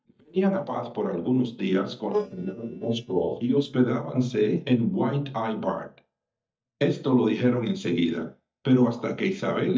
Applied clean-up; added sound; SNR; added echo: neural mask model DeepFilterNet 3.